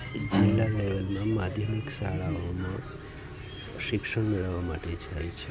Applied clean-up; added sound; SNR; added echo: none; Bowed string instrument; 1 dB; none.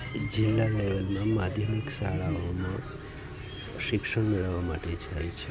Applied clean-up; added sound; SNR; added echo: none; none; none; none.